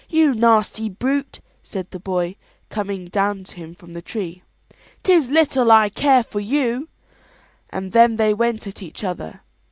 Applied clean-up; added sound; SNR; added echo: none; none; none; none.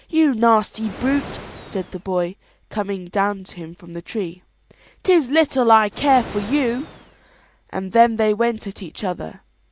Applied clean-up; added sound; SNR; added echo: none; Animal; 15 dB; none.